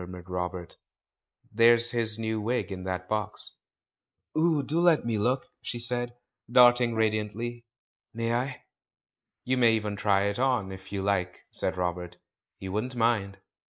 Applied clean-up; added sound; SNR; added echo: neural mask model Resemble Enhance denoiser.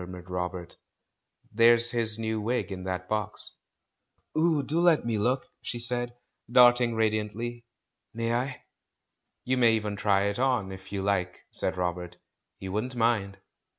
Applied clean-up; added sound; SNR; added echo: none; none; none; none.